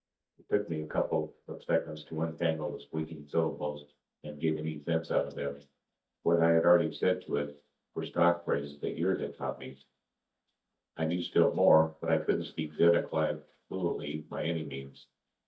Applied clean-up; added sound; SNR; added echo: neural mask model DeepFilterNet 3.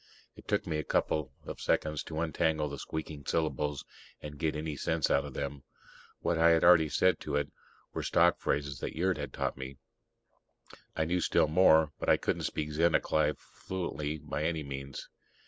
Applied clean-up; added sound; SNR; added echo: none; none; none; none.